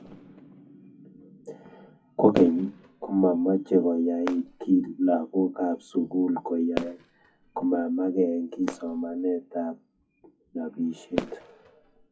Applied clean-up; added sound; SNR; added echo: classical method WPE with log-MMSE.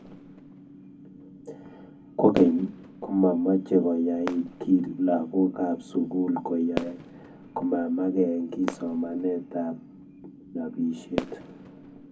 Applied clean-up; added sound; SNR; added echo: none; Fireworks; 14 dB; reverberation time 0.3 s.